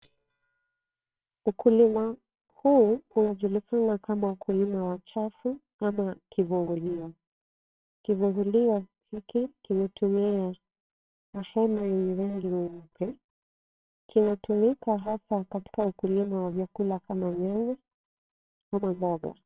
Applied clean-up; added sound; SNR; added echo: neural separator model SepFormer WHAMR!.